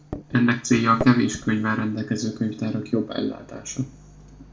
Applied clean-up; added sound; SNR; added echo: none; Microwave oven; 15 dB; reverberation time 1.1 s.